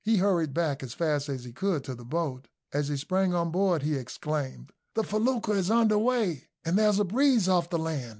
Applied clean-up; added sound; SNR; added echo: none; none; none; none.